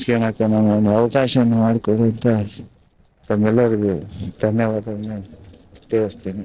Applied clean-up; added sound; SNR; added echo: neural separator model SepFormer DNS4.